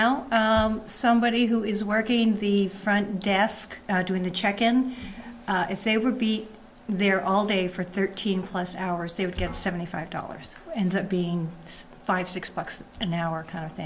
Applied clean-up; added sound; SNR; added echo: none; none; none; none.